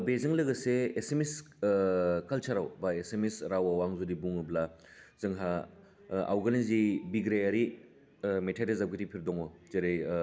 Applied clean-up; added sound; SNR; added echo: none; none; none; none.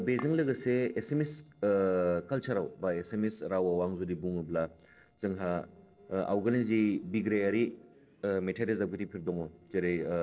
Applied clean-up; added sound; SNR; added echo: neural separator model SepFormer DNS4.